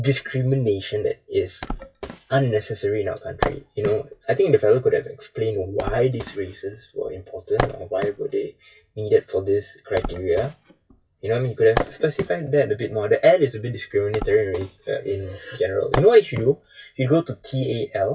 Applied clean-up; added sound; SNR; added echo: classical method WPE with log-MMSE.